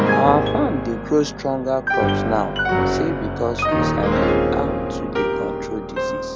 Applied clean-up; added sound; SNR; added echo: none; Piano; -3 dB; none.